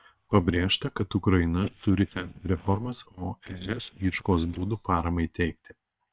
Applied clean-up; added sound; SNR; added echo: neural separator model SepFormer WHAM!.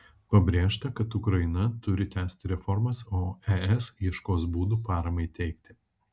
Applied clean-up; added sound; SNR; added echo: none; none; none; none.